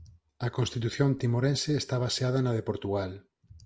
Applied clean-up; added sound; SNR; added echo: none; none; none; none.